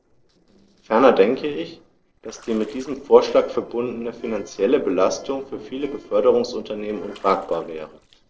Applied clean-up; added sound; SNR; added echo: neural separator model SepFormer DNS4.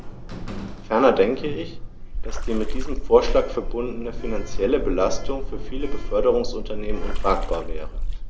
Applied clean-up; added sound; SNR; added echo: none; Water / Splash, splatter + Sliding door; 1 dB; none.